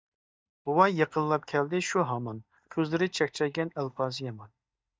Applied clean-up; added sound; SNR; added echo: neural mask model DeepFilterNet 3.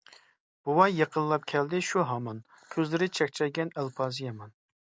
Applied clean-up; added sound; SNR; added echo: none; none; none; none.